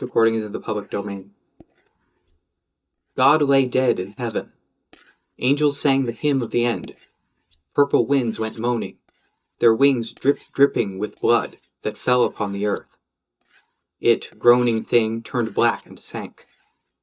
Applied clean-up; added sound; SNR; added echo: neural mask model DeepFilterNet 3.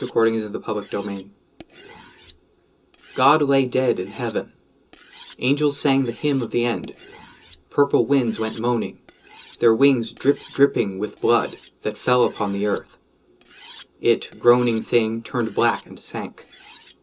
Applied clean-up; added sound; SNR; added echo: none; Cutlery, silverware; 19 dB; reverberation time 0.2 s.